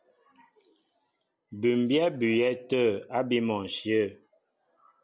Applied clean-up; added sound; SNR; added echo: none; none; none; none.